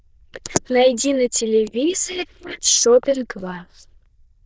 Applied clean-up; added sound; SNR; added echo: neural diffusion model UNIVERSE++.